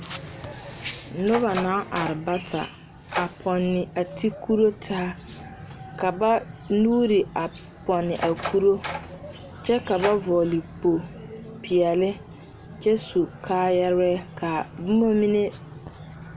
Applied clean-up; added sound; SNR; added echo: none; Door; 12 dB; none.